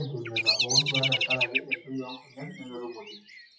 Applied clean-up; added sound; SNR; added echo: classical method WPE with log-MMSE.